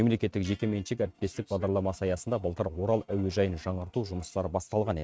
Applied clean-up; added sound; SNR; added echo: neural mask model RNNoise.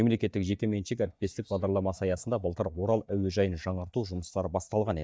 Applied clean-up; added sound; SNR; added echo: neural mask model DeepFilterNet 3.